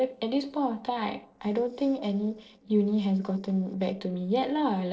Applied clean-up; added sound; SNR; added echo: neural separator model SepFormer DNS4.